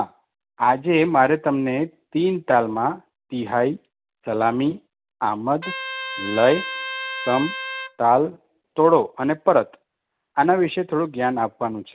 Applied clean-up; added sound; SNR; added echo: none; Trumpet; 8 dB; none.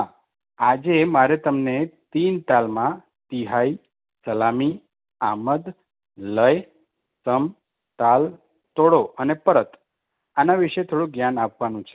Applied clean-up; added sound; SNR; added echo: none; none; none; none.